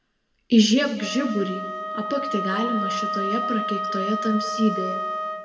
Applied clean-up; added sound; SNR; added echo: none; Wind instrument, woodwind instrument; 4 dB; reverberation time 1.3 s.